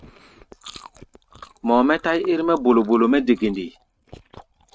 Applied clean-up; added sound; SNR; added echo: neural mask model RNNoise.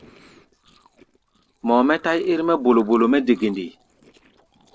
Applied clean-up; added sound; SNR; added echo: neural separator model SepFormer DNS4.